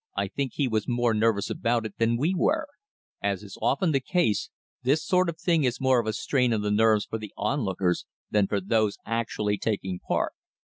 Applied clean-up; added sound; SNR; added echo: none; none; none; none.